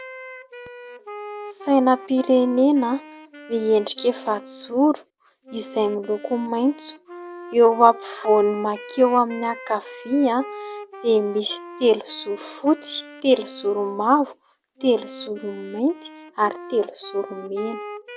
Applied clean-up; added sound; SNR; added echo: none; Wind instrument, woodwind instrument; 16 dB; none.